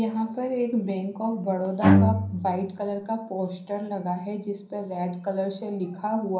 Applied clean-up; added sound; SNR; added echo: none; Bowed string instrument; -5 dB; reverberation time 0.6 s.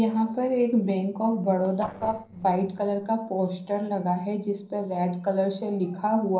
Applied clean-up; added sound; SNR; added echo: neural separator model SepFormer DNS4.